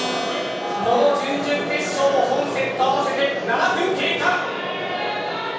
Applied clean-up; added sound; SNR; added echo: none; Acoustic guitar; 17 dB; reverberation time 0.7 s.